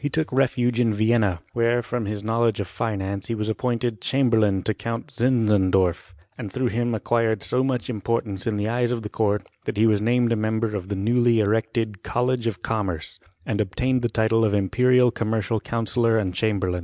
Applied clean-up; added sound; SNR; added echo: none; none; none; none.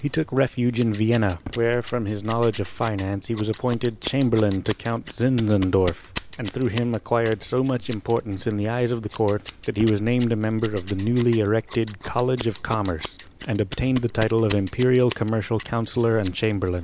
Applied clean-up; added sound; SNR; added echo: none; Scissors; 15 dB; none.